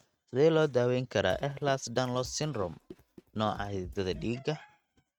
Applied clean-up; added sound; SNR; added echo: neural mask model RNNoise.